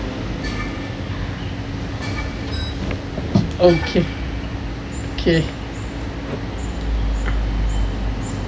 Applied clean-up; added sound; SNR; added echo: none; none; none; none.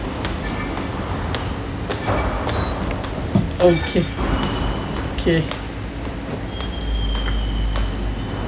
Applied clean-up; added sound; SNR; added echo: none; Walk, footsteps; 4 dB; none.